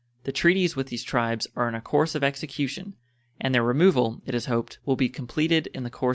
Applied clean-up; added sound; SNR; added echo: none; none; none; none.